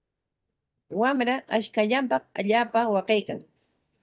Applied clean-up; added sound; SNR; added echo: neural mask model DeepFilterNet 3.